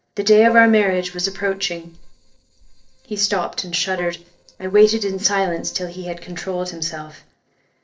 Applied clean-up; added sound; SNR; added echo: neural separator model SepFormer DNS4.